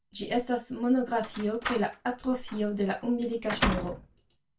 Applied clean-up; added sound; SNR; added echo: none; Slam; 6 dB; reverberation time 0.2 s.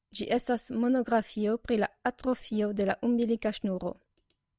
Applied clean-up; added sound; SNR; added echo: none; none; none; none.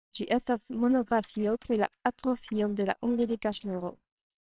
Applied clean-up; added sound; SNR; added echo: neural separator model SepFormer WHAMR!.